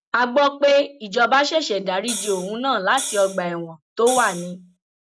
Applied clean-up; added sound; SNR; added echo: none; Hi-hat; 10 dB; none.